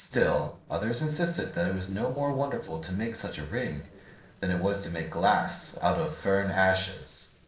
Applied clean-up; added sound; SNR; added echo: neural separator model SepFormer DNS4.